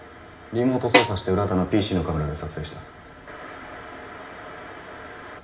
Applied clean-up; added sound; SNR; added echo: none; Snare drum; -3 dB; reverberation time 0.5 s.